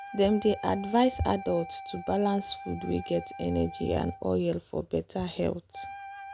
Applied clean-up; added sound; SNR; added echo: none; Wind instrument, woodwind instrument; 14 dB; none.